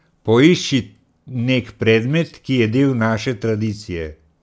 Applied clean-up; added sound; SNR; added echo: none; none; none; none.